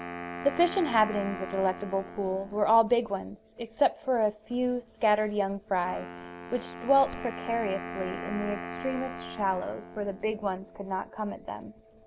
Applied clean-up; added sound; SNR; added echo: none; Wind instrument, woodwind instrument; 12 dB; none.